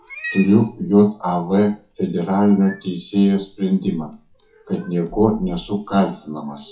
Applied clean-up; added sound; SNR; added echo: classical method WPE with log-MMSE.